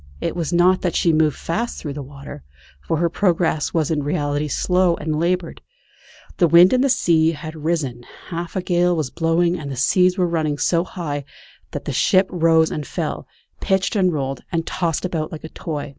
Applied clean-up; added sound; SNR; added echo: none; none; none; none.